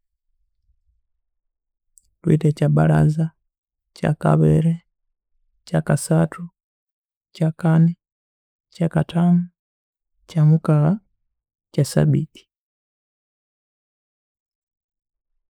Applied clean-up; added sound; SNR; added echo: neural mask model Resemble Enhance denoiser.